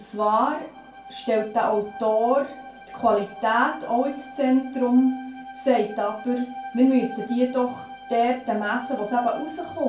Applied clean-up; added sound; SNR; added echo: none; Bowed string instrument; 16 dB; reverberation time 0.3 s.